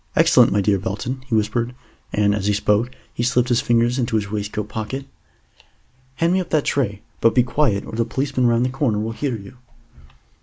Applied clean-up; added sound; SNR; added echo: none; none; none; none.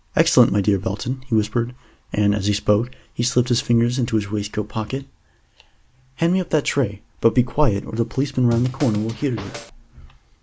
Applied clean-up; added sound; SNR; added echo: none; Scratching (performance technique); 13 dB; none.